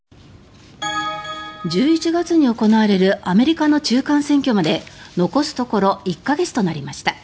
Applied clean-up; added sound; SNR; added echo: none; none; none; none.